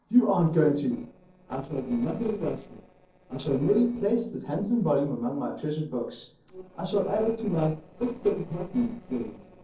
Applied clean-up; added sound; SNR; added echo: neural separator model SepFormer DNS4.